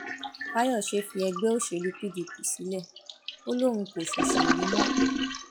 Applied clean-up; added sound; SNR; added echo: classical method log-MMSE.